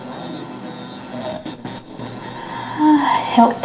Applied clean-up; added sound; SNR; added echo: none; none; none; reverberation time 0.3 s.